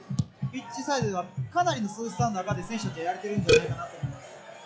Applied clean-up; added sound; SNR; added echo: classical method log-MMSE.